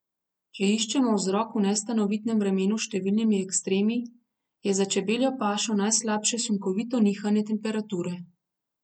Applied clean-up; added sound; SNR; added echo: none; none; none; none.